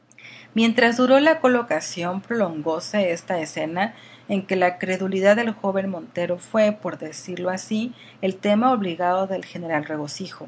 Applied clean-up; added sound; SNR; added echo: none; none; none; none.